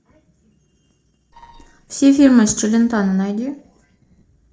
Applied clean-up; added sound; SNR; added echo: neural separator model SepFormer DNS4.